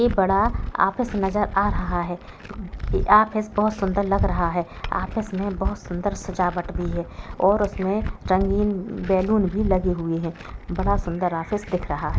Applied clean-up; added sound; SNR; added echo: none; Glass; 6 dB; none.